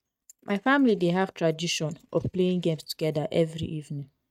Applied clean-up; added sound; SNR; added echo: neural mask model RNNoise.